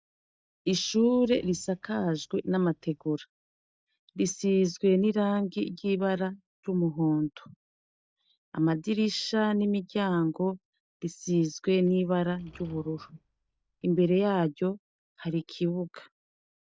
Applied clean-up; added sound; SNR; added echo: neural mask model DeepFilterNet 3.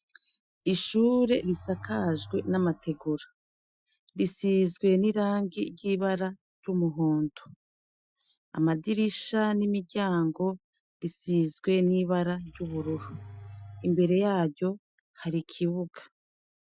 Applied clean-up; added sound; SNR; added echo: classical method Wiener filter.